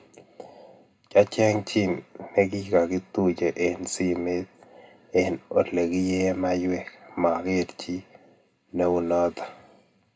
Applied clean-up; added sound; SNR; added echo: none; none; none; reverberation time 0.2 s.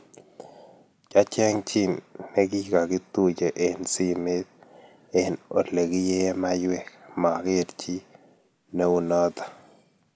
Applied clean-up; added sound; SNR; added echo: none; none; none; none.